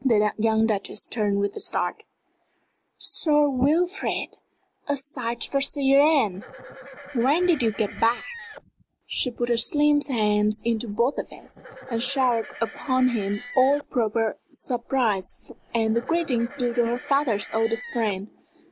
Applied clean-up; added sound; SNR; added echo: none; Livestock, farm animals, working animals; 17 dB; none.